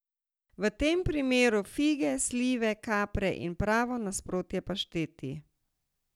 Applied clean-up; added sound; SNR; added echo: none; none; none; none.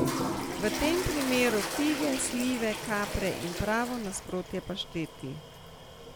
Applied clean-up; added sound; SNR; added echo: none; Toilet flush; 4 dB; none.